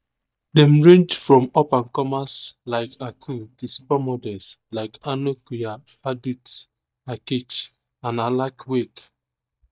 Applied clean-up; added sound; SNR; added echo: neural mask model DeepFilterNet 3.